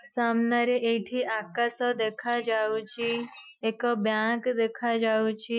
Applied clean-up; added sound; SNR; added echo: classical method Wiener filter.